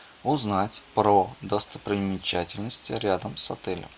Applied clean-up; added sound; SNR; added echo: none; none; none; none.